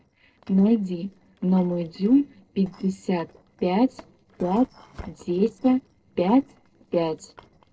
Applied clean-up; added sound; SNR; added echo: neural separator model SepFormer DNS4.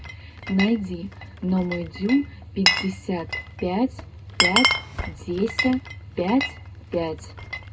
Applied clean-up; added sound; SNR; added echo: none; Glass; 3 dB; reverberation time 0.2 s.